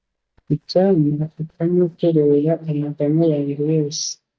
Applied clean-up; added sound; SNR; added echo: neural mask model DeepFilterNet 3.